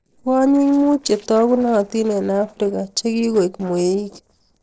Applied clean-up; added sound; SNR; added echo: neural separator model SepFormer DNS4.